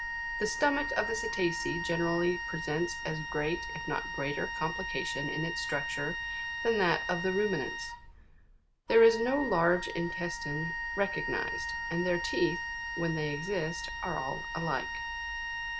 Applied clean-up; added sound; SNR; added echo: none; Wind instrument, woodwind instrument; 4 dB; none.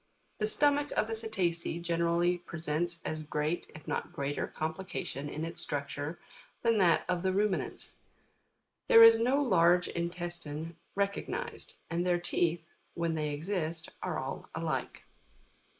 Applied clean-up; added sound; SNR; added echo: neural mask model Resemble Enhance denoiser.